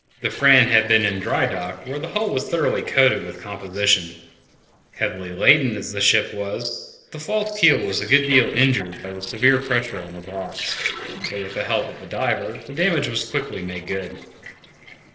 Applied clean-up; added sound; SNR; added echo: neural separator model SepFormer DNS4.